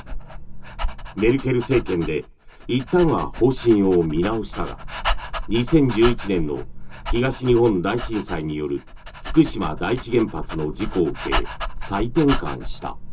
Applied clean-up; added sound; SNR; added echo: none; Dog; 6 dB; reverberation time 0.2 s.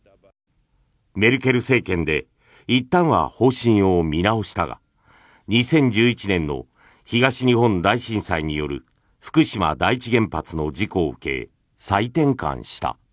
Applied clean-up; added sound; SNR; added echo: none; none; none; none.